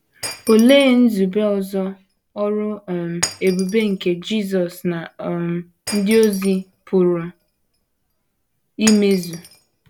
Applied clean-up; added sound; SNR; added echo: none; Shatter; 15 dB; none.